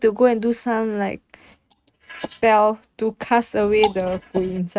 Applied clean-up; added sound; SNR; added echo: neural mask model RNNoise.